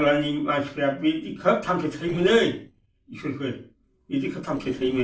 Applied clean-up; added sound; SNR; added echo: neural separator model SepFormer DNS4.